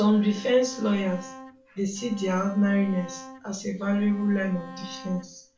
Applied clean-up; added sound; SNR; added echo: none; Bowed string instrument; 18 dB; reverberation time 0.3 s.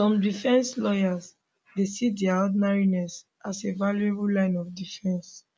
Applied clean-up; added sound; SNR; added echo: none; none; none; none.